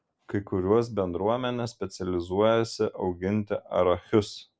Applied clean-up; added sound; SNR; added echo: none; none; none; none.